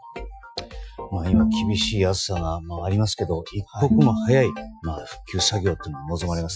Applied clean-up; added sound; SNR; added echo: classical method Wiener filter.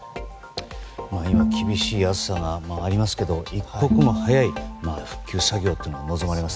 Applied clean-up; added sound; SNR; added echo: none; Bowed string instrument; 3 dB; none.